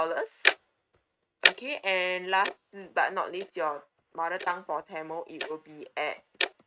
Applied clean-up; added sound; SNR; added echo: neural mask model RNNoise.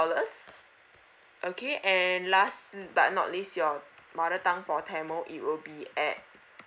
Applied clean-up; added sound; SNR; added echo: none; none; none; none.